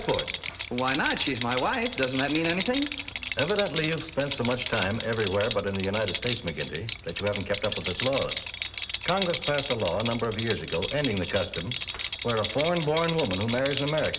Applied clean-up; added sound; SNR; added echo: none; Rattle; 4 dB; none.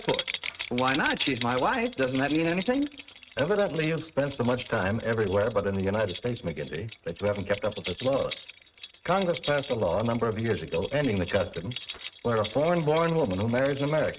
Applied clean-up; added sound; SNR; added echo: neural mask model RNNoise.